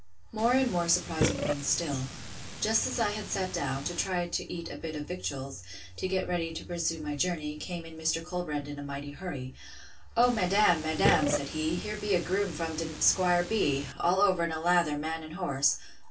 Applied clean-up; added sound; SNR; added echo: none; Burping, eructation; 6 dB; reverberation time 0.2 s.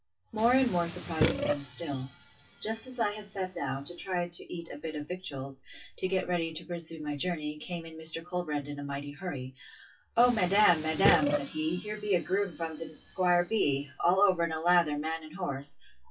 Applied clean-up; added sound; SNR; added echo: classical method WPE with log-MMSE.